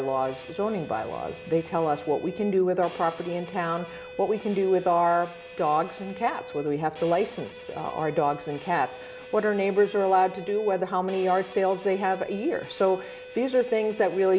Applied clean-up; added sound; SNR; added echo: none; Bowed string instrument; 17 dB; none.